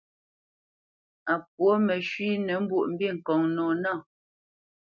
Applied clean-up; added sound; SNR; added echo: none; none; none; none.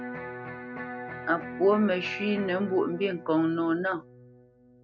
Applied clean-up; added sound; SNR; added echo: none; Electric guitar; 12 dB; none.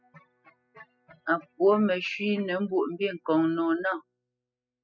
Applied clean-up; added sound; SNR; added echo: classical method spectral subtraction.